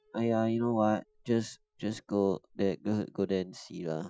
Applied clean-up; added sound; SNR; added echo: classical method Wiener filter.